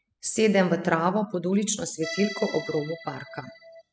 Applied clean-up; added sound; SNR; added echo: classical method spectral subtraction.